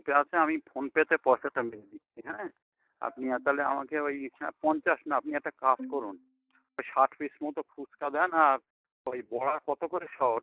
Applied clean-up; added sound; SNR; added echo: neural mask model DeepFilterNet 3.